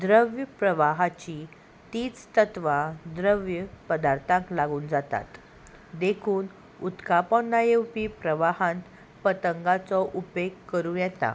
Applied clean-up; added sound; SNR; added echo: none; none; none; none.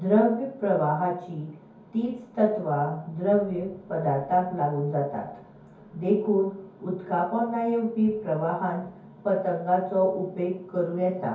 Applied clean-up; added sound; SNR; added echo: none; none; none; reverberation time 0.6 s.